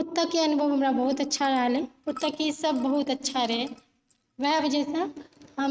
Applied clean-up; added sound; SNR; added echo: neural mask model RNNoise.